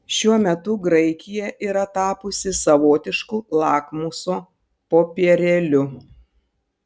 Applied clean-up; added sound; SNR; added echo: none; none; none; none.